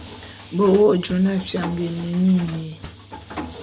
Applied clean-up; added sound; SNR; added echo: none; Mechanisms; 15 dB; none.